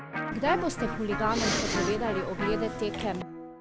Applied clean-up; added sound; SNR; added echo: none; Respiratory sounds + Electric guitar; 1 dB; none.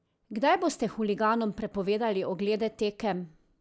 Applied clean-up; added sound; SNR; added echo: none; none; none; none.